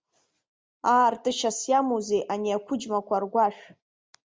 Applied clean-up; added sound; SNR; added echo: none; none; none; none.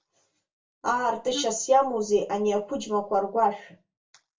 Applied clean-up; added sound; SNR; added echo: none; Wind instrument, woodwind instrument; 13 dB; reverberation time 0.2 s.